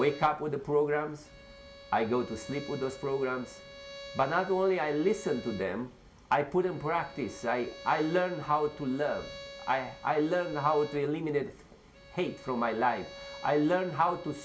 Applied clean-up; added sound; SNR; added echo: none; Bowed string instrument; 18 dB; reverberation time 0.5 s.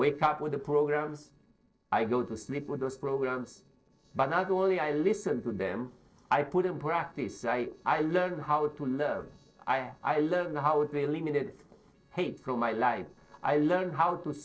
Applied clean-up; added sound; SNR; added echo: neural separator model SepFormer DNS4.